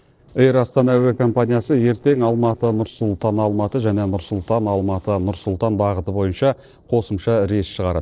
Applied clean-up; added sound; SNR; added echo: neural separator model SepFormer DNS4.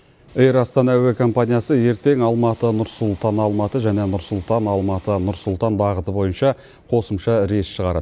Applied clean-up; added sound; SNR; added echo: none; none; none; none.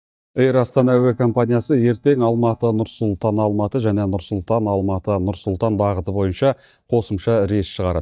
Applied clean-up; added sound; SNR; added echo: neural mask model DeepFilterNet 3.